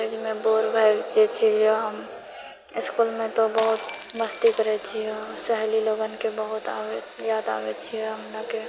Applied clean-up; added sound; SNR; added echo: none; Shatter; 10 dB; none.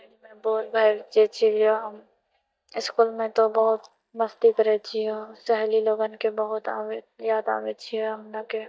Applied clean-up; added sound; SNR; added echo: neural mask model DeepFilterNet 3.